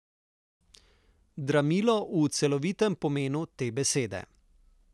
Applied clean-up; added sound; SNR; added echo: none; none; none; none.